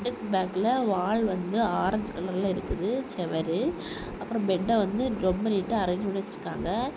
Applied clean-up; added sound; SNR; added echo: none; none; none; none.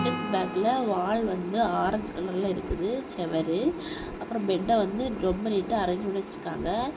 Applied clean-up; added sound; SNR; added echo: none; Acoustic guitar / Strum; 14 dB; reverberation time 0.4 s.